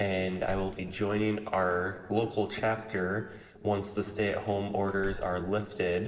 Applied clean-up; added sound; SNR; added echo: neural separator model SepFormer DNS4.